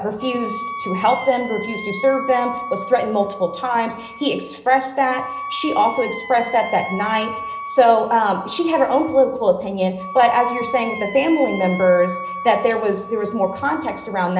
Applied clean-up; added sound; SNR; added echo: none; Wind instrument, woodwind instrument; 12 dB; reverberation time 0.8 s.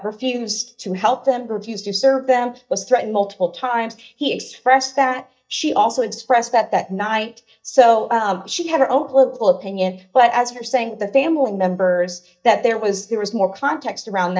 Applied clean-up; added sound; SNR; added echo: neural mask model DeepFilterNet 3.